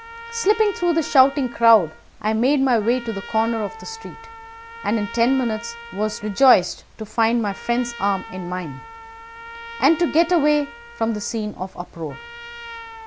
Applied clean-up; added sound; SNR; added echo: none; Trumpet; 16 dB; none.